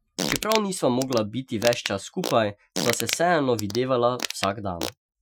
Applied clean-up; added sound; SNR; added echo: classical method Wiener filter.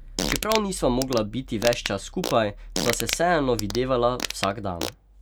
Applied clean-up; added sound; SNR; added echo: none; Fart; 8 dB; none.